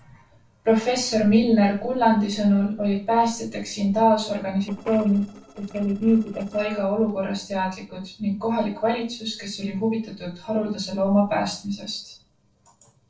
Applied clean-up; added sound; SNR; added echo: neural separator model SepFormer DNS4.